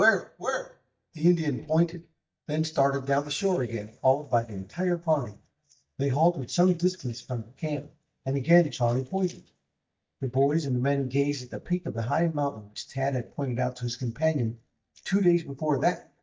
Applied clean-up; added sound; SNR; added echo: neural mask model DeepFilterNet 3.